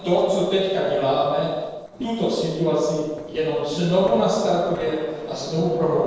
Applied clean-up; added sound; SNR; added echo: neural separator model SepFormer DNS4.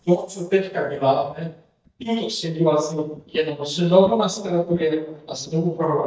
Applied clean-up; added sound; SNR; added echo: neural mask model DeepFilterNet 3.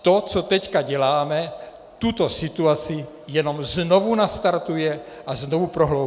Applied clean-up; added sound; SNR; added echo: none; none; none; none.